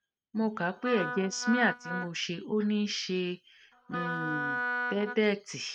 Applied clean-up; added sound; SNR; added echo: neural mask model RNNoise.